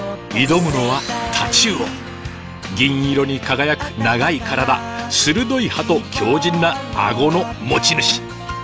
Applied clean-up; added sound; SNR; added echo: none; none; none; none.